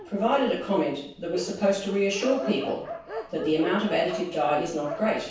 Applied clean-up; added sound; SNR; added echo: none; Dog; 12 dB; reverberation time 0.7 s.